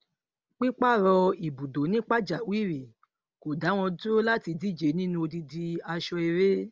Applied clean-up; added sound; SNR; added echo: none; none; none; none.